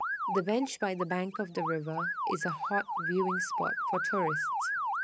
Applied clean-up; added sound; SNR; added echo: neural mask model Resemble Enhance denoiser.